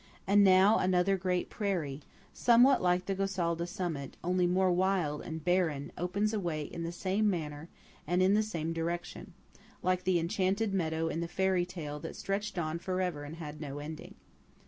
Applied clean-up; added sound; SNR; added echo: none; none; none; none.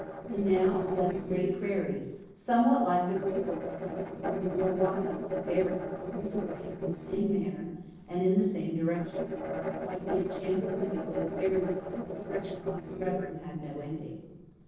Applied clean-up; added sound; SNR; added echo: neural separator model SepFormer DNS4.